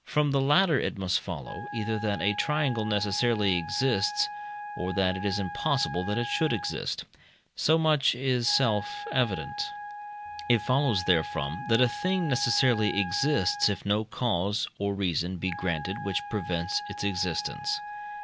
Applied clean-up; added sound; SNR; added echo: none; Wind instrument, woodwind instrument; 11 dB; none.